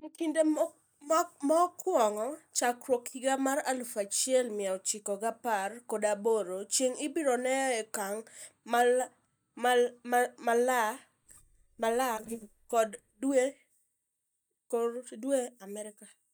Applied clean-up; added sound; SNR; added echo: neural mask model DeepFilterNet 3.